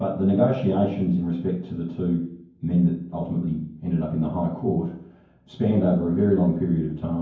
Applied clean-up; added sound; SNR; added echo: none; none; none; reverberation time 0.9 s.